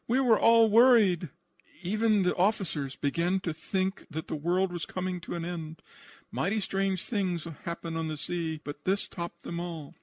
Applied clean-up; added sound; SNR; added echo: none; none; none; none.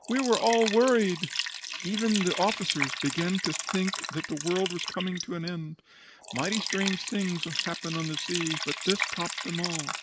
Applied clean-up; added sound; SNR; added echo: none; Liquid; 5 dB; none.